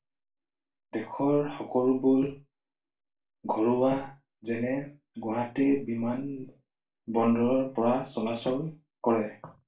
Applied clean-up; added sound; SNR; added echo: none; none; none; reverberation time 0.2 s.